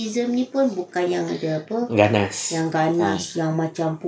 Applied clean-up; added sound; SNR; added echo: neural mask model Resemble Enhance denoiser.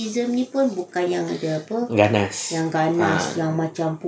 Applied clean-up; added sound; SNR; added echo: none; none; none; none.